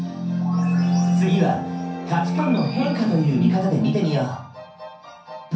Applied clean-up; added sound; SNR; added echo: none; none; none; reverberation time 0.6 s.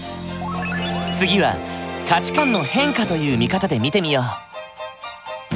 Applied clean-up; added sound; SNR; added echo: none; none; none; none.